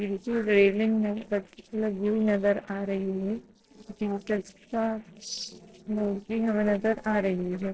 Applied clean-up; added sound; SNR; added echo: neural separator model SepFormer DNS4.